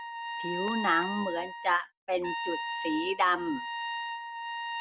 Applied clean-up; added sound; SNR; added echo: none; Trumpet; 4 dB; none.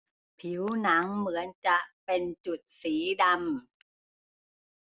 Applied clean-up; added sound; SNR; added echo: none; none; none; none.